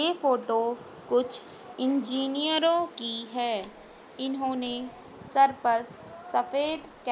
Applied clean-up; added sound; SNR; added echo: none; Scissors; 20 dB; none.